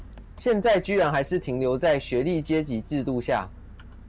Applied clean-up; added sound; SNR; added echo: none; Engine; 18 dB; none.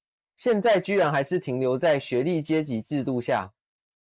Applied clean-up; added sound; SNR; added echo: neural mask model Resemble Enhance denoiser.